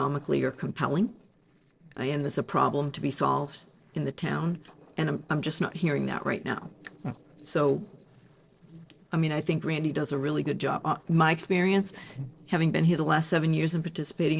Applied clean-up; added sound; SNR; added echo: neural separator model SepFormer DNS4.